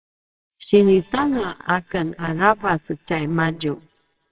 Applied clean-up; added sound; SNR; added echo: neural separator model SepFormer WHAMR!.